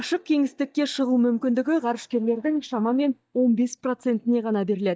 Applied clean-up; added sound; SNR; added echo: neural mask model DeepFilterNet 3.